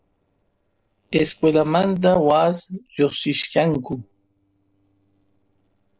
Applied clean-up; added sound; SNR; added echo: neural separator model SepFormer DNS4.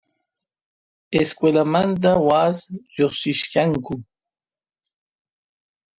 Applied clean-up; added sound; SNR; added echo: none; none; none; none.